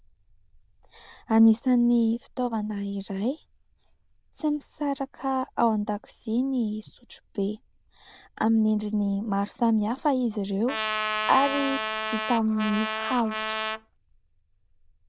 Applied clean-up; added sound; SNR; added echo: neural diffusion model UNIVERSE++.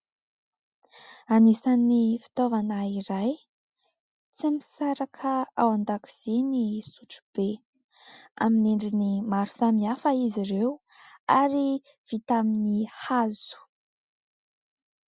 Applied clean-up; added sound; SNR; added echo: none; none; none; none.